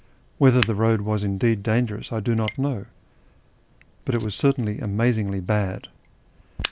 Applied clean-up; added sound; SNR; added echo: none; Fire; 16 dB; none.